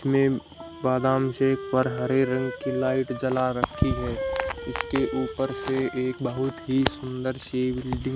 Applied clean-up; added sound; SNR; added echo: none; Wind instrument, woodwind instrument; 11 dB; none.